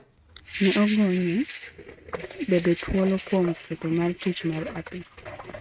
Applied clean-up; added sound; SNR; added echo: neural mask model RNNoise.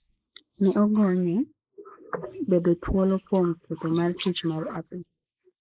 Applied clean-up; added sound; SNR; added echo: neural mask model Resemble Enhance denoiser.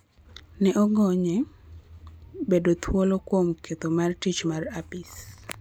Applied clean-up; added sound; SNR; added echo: none; none; none; none.